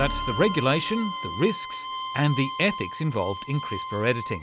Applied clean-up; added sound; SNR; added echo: none; Bowed string instrument; 7 dB; none.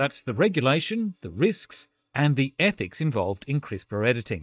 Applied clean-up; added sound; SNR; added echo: neural mask model DeepFilterNet 3.